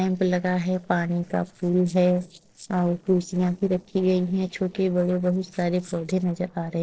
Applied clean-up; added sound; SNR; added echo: neural separator model SepFormer DNS4.